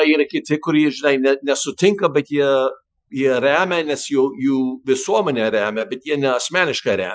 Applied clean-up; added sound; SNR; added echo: classical method Wiener filter.